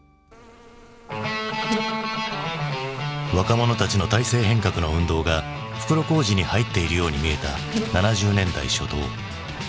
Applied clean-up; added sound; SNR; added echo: none; Insect; 13 dB; none.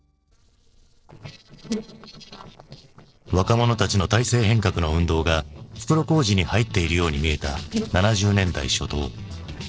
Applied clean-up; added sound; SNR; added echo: neural separator model SepFormer DNS4.